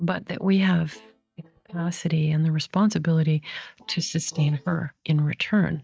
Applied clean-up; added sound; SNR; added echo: neural mask model DeepFilterNet 3.